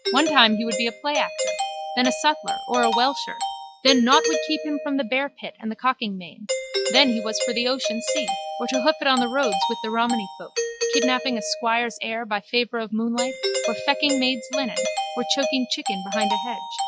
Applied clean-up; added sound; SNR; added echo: classical method log-MMSE.